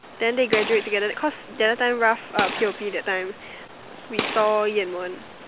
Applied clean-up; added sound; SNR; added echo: none; Gunshot, gunfire; 10 dB; none.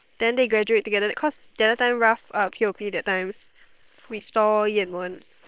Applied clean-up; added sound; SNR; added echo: neural separator model SepFormer WHAM!.